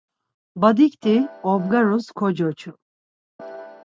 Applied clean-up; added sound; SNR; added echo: none; Piano; 16 dB; none.